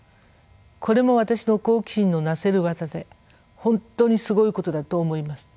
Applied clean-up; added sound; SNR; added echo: none; none; none; none.